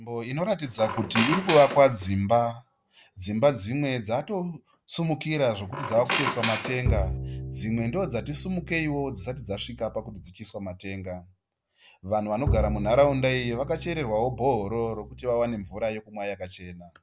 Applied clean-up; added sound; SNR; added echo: none; Bowed string instrument + Squeak; 5 dB; none.